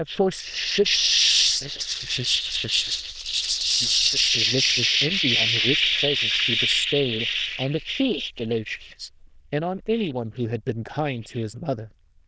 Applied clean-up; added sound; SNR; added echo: neural diffusion model UNIVERSE++.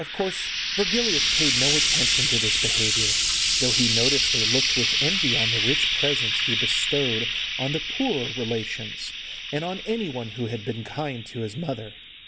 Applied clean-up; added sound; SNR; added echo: none; Frying (food); -5 dB; none.